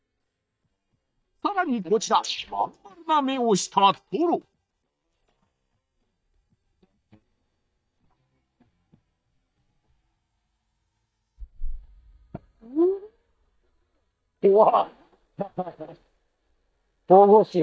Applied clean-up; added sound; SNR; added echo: neural mask model DeepFilterNet 3.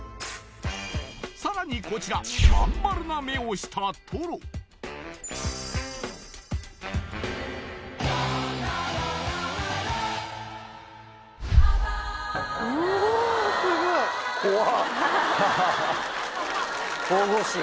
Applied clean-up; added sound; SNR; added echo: none; Bass drum; 3 dB; none.